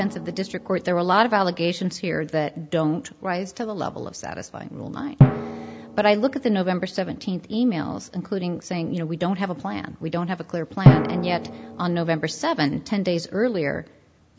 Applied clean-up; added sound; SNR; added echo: none; Drum; 2 dB; none.